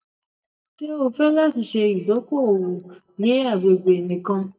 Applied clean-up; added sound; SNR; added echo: neural mask model DeepFilterNet 3.